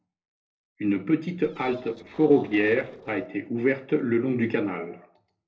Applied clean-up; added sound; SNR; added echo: neural separator model SepFormer DNS4.